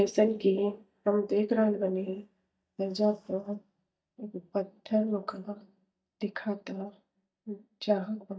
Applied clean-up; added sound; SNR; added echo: neural mask model DeepFilterNet 3.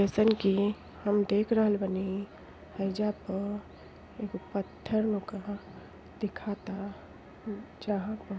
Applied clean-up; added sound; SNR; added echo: none; none; none; none.